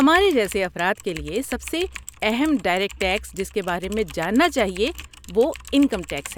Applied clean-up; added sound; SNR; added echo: none; Typing; 16 dB; none.